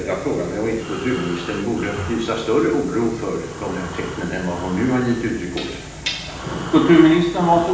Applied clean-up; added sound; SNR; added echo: none; Breathing; 16 dB; reverberation time 0.9 s.